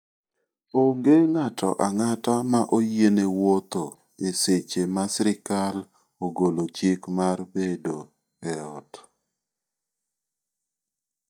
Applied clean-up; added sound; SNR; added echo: neural mask model DeepFilterNet 3.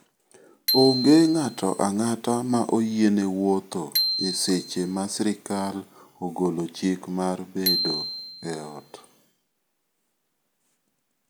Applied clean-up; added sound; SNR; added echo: none; Bicycle bell; 7 dB; none.